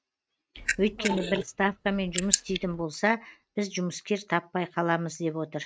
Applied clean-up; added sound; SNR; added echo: neural mask model RNNoise.